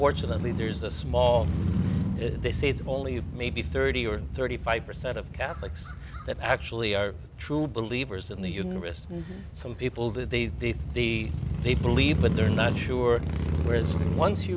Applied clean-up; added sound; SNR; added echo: none; Motorcycle; 1 dB; none.